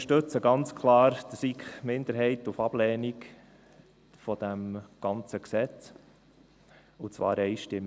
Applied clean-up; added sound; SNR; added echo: none; none; none; none.